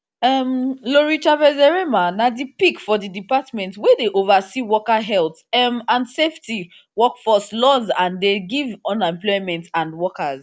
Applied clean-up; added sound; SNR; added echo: none; none; none; none.